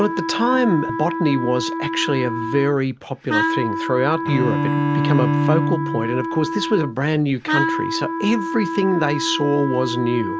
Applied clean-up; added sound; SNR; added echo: none; Wind instrument, woodwind instrument + Bowed string instrument; 2 dB; none.